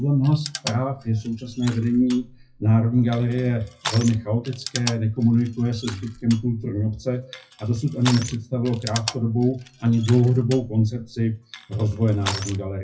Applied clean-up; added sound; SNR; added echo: classical method WPE with log-MMSE.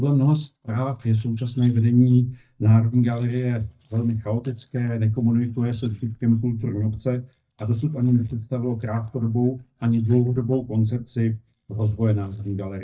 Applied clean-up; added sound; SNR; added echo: neural mask model DeepFilterNet 3.